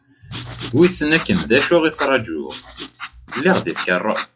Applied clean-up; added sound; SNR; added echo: classical method log-MMSE.